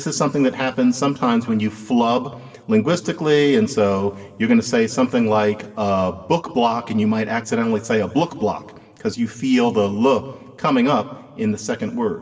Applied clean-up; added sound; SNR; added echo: none; none; none; reverberation time 1.6 s.